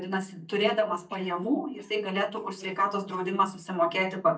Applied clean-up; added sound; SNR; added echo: neural mask model DeepFilterNet 3.